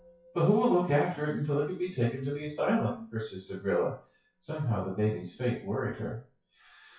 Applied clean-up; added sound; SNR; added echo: classical method WPE with log-MMSE.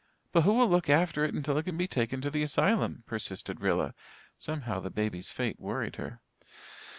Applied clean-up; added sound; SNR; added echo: none; none; none; none.